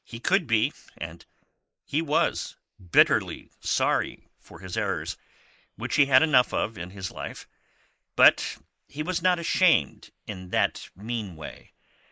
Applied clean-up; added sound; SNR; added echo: neural mask model Resemble Enhance denoiser.